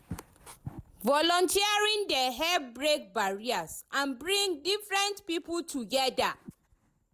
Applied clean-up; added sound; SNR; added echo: none; none; none; none.